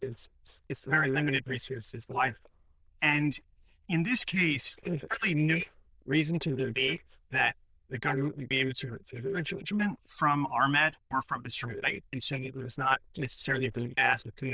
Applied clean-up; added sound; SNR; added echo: neural diffusion model UNIVERSE++.